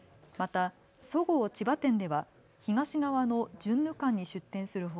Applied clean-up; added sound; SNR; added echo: none; none; none; none.